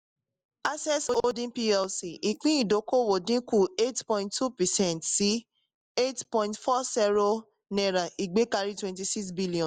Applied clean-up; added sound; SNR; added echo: neural mask model Resemble Enhance denoiser.